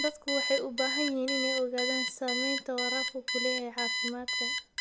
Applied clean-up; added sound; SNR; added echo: none; Alarm; 0 dB; none.